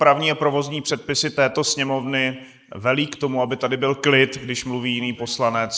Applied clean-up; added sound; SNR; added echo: neural mask model Resemble Enhance denoiser.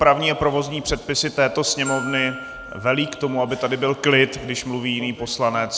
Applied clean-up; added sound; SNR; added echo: none; Glockenspiel; 17 dB; none.